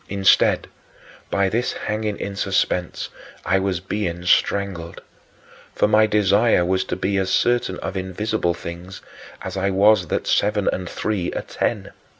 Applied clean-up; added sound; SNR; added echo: none; none; none; none.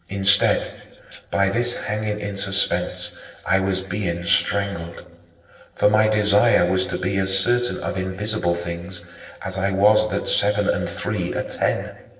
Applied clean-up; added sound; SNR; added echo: neural separator model SepFormer DNS4.